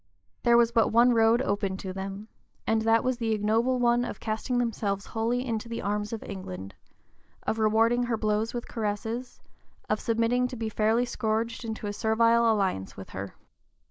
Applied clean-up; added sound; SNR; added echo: neural mask model Resemble Enhance denoiser.